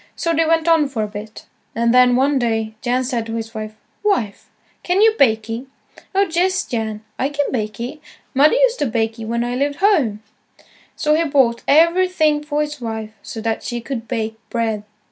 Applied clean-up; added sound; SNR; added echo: none; none; none; none.